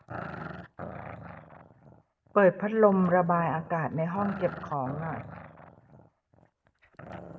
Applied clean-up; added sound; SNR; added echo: none; Growling; 14 dB; reverberation time 0.5 s.